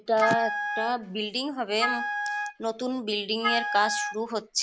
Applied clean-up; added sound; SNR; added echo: none; Wind instrument, woodwind instrument; 3 dB; none.